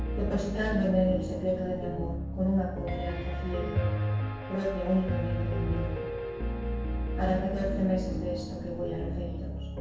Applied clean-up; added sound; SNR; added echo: none; Piano; 0 dB; reverberation time 0.6 s.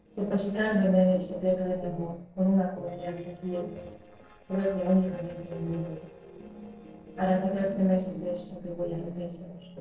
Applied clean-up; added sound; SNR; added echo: neural separator model SepFormer DNS4.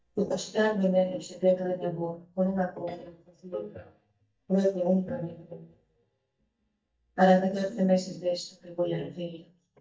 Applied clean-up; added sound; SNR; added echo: neural mask model DeepFilterNet 3.